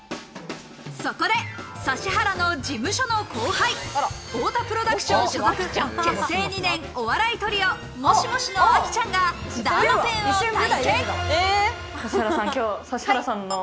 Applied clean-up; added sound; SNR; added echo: none; none; none; none.